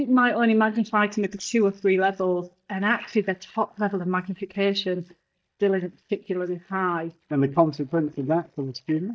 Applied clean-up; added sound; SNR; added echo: neural mask model DeepFilterNet 3.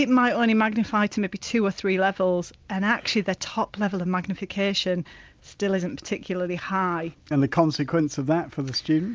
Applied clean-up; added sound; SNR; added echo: none; none; none; none.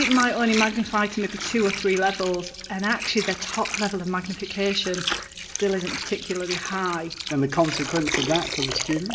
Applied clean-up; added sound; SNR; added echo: none; Water; 6 dB; reverberation time 2.0 s.